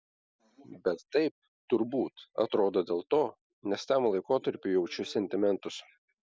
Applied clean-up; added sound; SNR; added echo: none; none; none; none.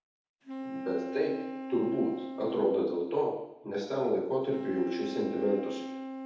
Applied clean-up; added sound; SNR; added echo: none; Wind instrument, woodwind instrument; 9 dB; reverberation time 0.8 s.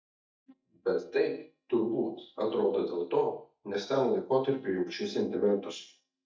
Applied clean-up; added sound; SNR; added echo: neural mask model DeepFilterNet 3.